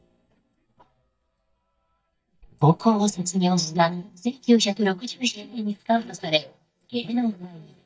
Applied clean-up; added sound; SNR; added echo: neural mask model DeepFilterNet 3.